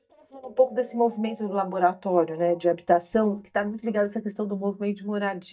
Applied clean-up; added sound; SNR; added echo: neural mask model DeepFilterNet 3.